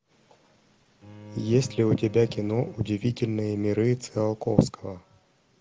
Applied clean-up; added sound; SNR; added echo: none; Bowed string instrument; 19 dB; none.